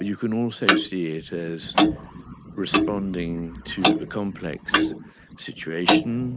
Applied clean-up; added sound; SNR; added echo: none; Clock; -3 dB; none.